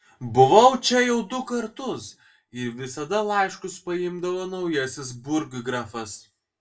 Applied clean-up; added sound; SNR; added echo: none; none; none; reverberation time 0.2 s.